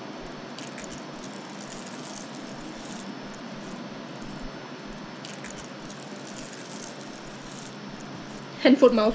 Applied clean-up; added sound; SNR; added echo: none; Chewing, mastication; 18 dB; none.